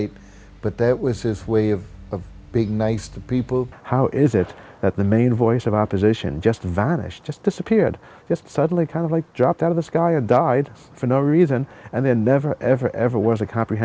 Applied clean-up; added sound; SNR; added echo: none; none; none; none.